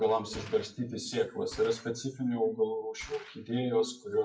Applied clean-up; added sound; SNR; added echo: classical method WPE with log-MMSE.